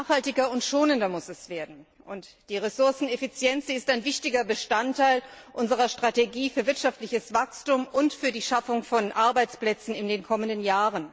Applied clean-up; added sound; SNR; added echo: none; none; none; none.